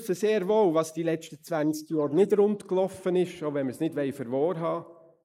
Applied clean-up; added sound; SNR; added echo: neural mask model Resemble Enhance denoiser.